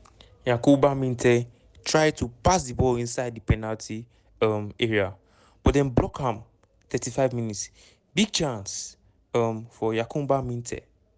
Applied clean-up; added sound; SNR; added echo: none; none; none; none.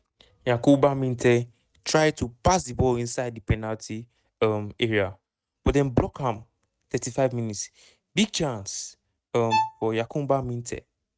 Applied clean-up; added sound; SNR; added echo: neural mask model RNNoise.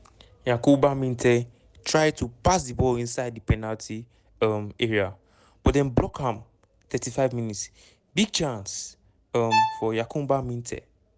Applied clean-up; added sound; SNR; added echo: none; Bowed string instrument; 2 dB; none.